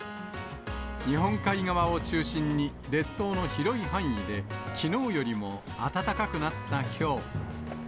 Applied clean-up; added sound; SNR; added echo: none; Drum; 11 dB; none.